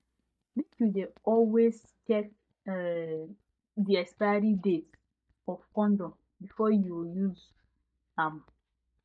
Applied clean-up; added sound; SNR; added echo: neural mask model DeepFilterNet 3.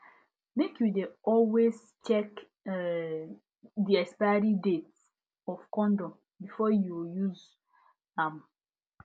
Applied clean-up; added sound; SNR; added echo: none; none; none; none.